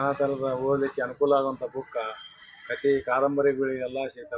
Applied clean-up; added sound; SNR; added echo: none; none; none; none.